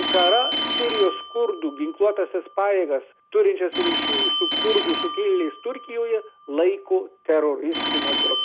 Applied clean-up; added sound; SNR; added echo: none; Telephone; 3 dB; none.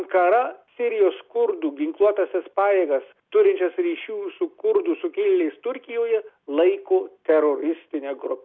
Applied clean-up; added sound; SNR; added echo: none; none; none; none.